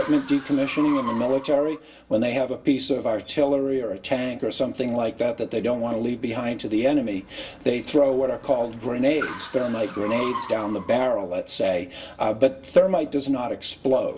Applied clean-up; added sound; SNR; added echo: none; Car; 17 dB; reverberation time 0.1 s.